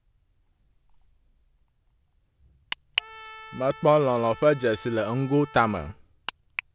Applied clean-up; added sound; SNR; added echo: none; Trumpet; 19 dB; none.